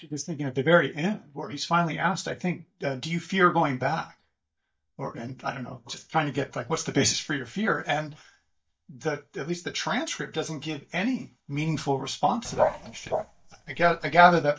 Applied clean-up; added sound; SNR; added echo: neural mask model DeepFilterNet 3.